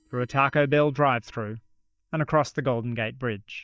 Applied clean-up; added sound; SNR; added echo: neural mask model DeepFilterNet 3.